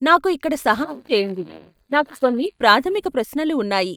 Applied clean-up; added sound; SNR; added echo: neural mask model DeepFilterNet 3.